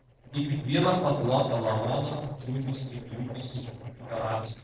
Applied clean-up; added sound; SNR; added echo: neural separator model SepFormer DNS4.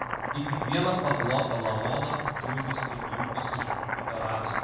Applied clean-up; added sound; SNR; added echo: none; Boiling; 1 dB; reverberation time 1.2 s.